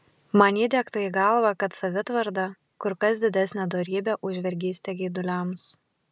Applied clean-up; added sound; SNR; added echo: none; none; none; none.